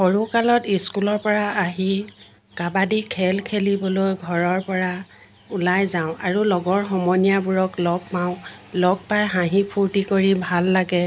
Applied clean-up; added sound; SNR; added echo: none; none; none; none.